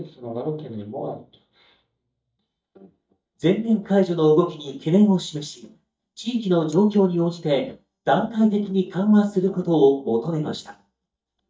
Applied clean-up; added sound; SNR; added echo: neural mask model DeepFilterNet 3.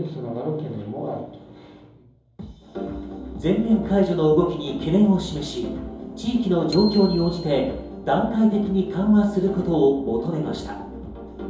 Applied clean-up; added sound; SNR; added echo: none; Bicycle bell; 18 dB; reverberation time 2.8 s.